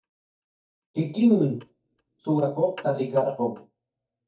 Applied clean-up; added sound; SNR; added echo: neural mask model DeepFilterNet 3.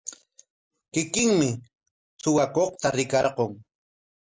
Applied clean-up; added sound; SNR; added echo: none; none; none; none.